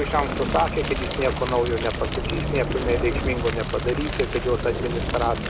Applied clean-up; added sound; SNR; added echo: none; Fire; 1 dB; none.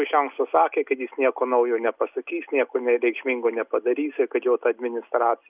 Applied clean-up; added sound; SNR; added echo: none; none; none; none.